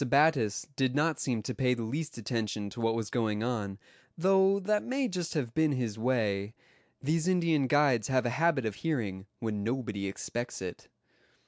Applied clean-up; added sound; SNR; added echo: none; none; none; none.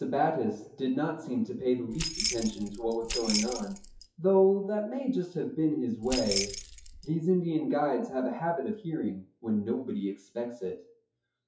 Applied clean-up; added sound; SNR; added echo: classical method WPE with log-MMSE.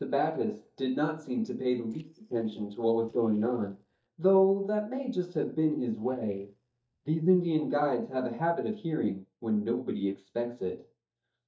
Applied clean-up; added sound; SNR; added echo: neural mask model DeepFilterNet 3.